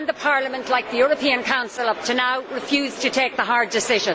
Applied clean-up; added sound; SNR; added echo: none; none; none; none.